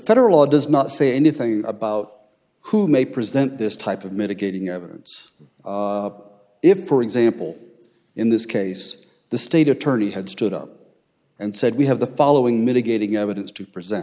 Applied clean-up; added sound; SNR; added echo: none; none; none; none.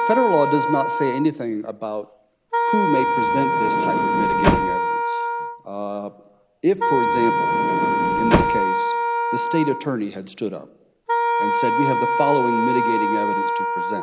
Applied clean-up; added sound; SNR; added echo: none; Wind instrument, woodwind instrument + Sliding door; -3 dB; none.